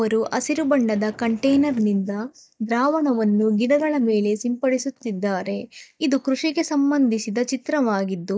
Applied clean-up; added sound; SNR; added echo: neural mask model DeepFilterNet 3.